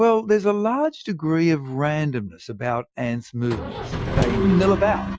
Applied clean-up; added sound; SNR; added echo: classical method Wiener filter.